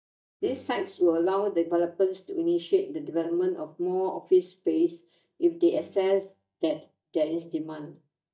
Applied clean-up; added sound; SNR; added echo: neural mask model DeepFilterNet 3.